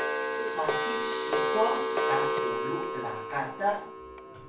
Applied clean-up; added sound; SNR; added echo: none; Clock; -3 dB; reverberation time 0.3 s.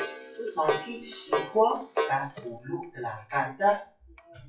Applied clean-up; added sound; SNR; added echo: classical method WPE with log-MMSE.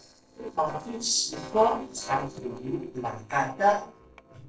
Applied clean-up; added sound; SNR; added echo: neural separator model SepFormer DNS4.